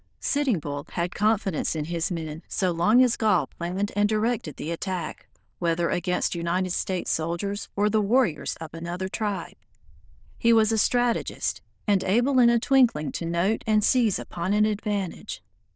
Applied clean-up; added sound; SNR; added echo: neural diffusion model UNIVERSE++.